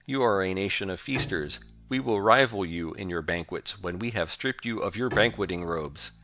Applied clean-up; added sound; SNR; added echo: none; Bowed string instrument; 16 dB; none.